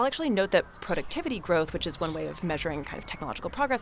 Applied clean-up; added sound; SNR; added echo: none; Bird vocalization, bird call, bird song; 14 dB; none.